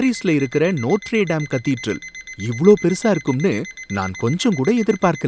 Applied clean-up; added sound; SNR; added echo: none; Alarm; 17 dB; none.